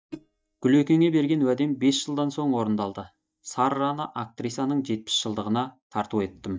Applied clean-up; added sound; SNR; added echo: neural mask model DeepFilterNet 3.